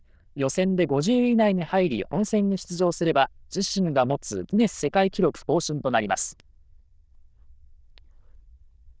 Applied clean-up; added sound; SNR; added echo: neural diffusion model UNIVERSE++.